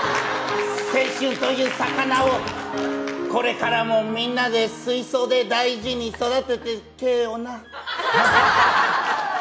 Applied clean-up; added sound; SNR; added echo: none; Slam; 18 dB; none.